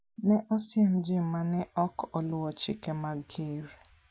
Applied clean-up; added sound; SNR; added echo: none; none; none; none.